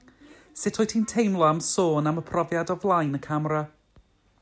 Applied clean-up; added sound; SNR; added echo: none; none; none; none.